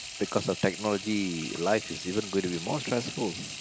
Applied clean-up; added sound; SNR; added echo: none; Sink (filling or washing) / Water tap, faucet; 10 dB; none.